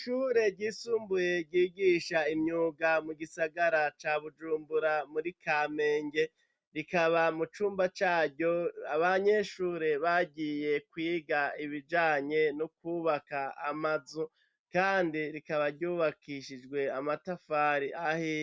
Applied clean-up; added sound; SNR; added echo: none; none; none; none.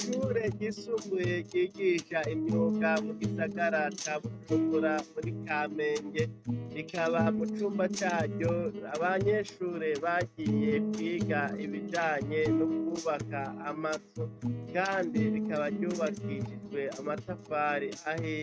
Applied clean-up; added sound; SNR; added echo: neural mask model RNNoise.